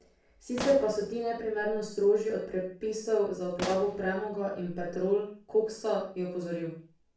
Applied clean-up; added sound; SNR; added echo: none; Explosion; 11 dB; reverberation time 0.4 s.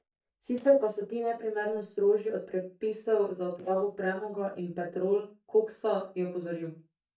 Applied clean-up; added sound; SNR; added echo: neural mask model DeepFilterNet 3.